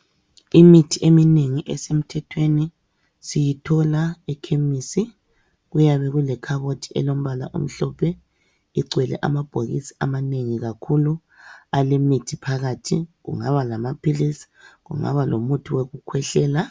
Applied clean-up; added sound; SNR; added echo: none; none; none; none.